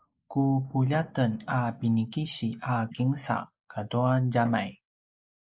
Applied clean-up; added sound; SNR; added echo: neural mask model Resemble Enhance denoiser.